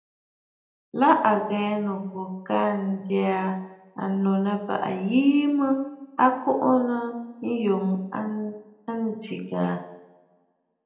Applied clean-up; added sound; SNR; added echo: none; none; none; reverberation time 0.8 s.